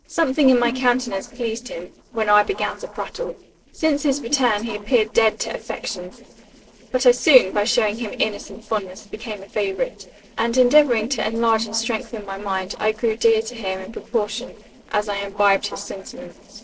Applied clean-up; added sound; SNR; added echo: neural separator model SepFormer DNS4.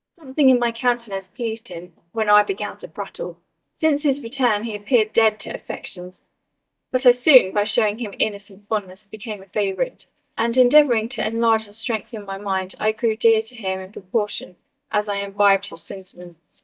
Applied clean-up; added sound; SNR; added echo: neural mask model DeepFilterNet 3.